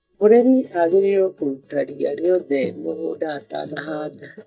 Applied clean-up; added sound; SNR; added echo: neural mask model DeepFilterNet 3.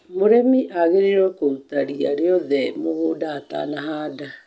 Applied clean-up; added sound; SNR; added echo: none; none; none; none.